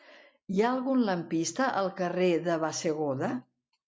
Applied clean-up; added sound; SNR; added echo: none; none; none; none.